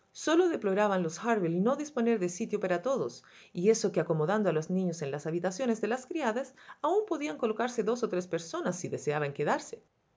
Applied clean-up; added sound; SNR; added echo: none; none; none; none.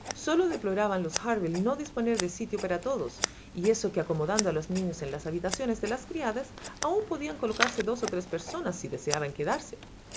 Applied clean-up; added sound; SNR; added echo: none; Scissors; 9 dB; none.